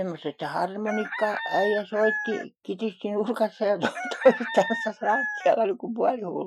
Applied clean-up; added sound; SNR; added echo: classical method Wiener filter.